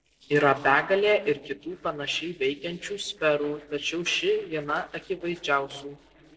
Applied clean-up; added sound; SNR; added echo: neural separator model SepFormer DNS4.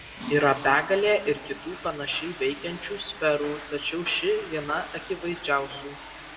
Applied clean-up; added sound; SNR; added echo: none; Toilet flush / Water; 13 dB; reverberation time 1.3 s.